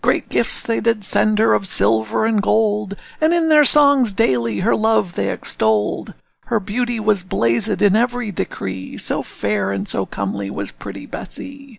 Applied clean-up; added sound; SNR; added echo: none; none; none; none.